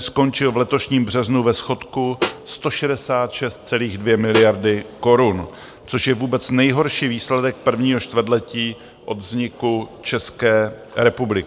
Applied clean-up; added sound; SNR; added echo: none; Snare drum; 10 dB; none.